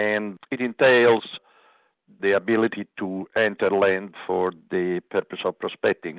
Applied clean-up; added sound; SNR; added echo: none; none; none; none.